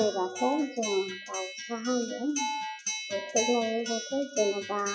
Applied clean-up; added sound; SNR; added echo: classical method Wiener filter.